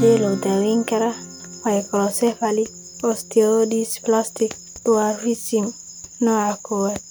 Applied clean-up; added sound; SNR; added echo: none; Acoustic guitar / Strum; 16 dB; none.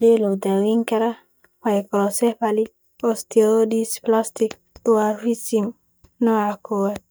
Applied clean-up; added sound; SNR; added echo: neural mask model DeepFilterNet 3.